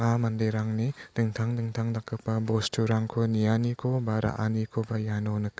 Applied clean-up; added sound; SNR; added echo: none; none; none; none.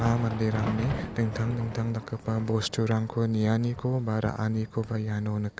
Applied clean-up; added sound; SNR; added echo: none; Thunder; 11 dB; none.